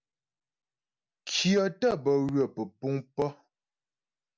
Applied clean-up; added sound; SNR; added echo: none; none; none; none.